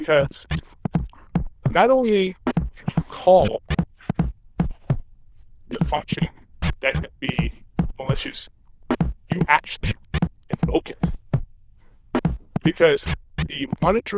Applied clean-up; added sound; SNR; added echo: neural diffusion model UNIVERSE++.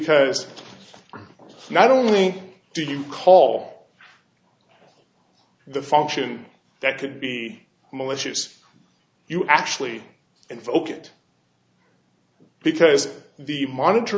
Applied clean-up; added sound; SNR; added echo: none; none; none; none.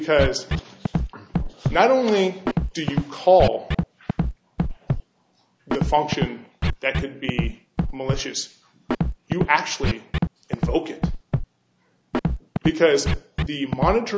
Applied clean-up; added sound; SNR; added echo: none; Scratching (performance technique); 2 dB; none.